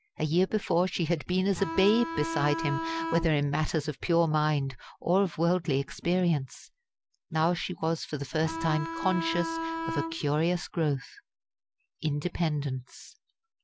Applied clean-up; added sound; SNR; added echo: none; Bowed string instrument; 5 dB; none.